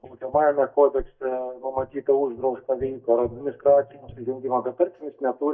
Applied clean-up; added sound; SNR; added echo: neural mask model DeepFilterNet 3.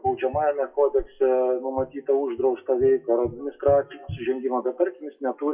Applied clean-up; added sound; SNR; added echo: classical method WPE with log-MMSE.